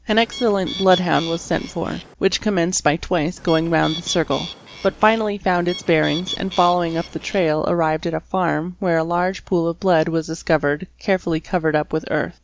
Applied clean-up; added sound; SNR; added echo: none; Bird; 13 dB; none.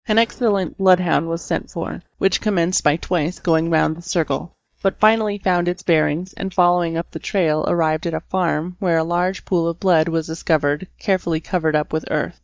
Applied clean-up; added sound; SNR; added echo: neural mask model DeepFilterNet 3.